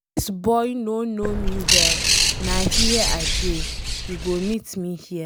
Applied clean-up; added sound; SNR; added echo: none; Bird; -5 dB; none.